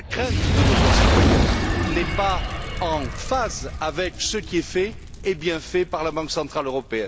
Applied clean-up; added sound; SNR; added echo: none; Fire; -3 dB; none.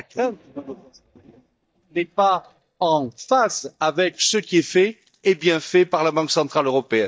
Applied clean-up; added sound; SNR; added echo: neural mask model DeepFilterNet 3.